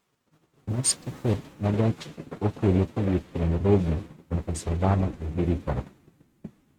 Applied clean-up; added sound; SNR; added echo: neural mask model RNNoise.